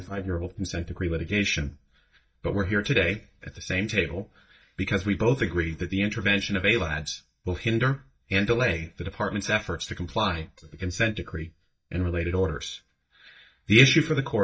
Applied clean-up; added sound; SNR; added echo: neural mask model DeepFilterNet 3.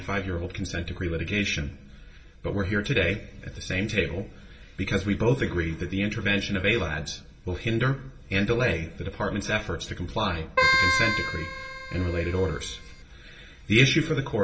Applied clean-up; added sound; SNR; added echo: none; Keyboard (musical); 0 dB; reverberation time 0.2 s.